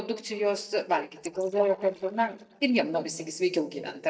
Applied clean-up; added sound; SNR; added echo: neural mask model DeepFilterNet 3.